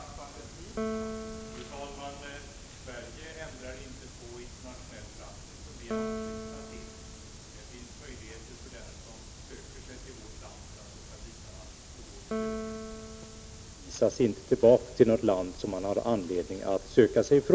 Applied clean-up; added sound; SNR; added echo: none; Piano; 11 dB; none.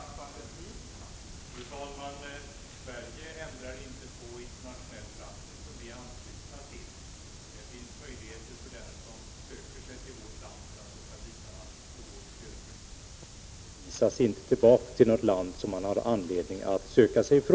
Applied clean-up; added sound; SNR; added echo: none; none; none; none.